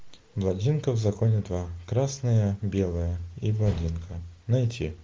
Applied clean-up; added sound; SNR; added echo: none; none; none; none.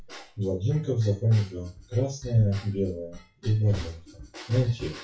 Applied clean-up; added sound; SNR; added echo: classical method WPE with log-MMSE.